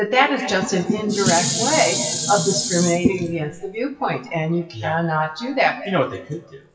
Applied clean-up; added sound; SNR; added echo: classical method WPE with log-MMSE.